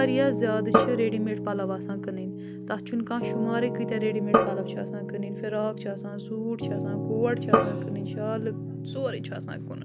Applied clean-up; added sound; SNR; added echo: none; Piano + Drum; -1 dB; none.